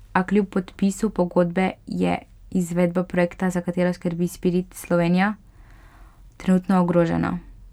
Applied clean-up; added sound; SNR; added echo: none; none; none; none.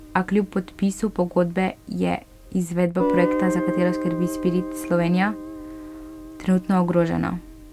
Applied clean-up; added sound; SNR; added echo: none; Guitar; 6 dB; none.